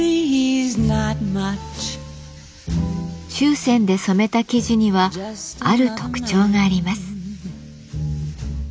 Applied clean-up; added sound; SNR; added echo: none; none; none; none.